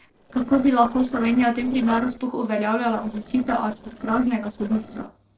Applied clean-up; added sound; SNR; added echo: neural separator model SepFormer DNS4.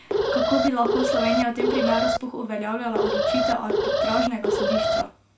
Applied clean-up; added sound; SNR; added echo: none; Alarm; -4 dB; reverberation time 0.2 s.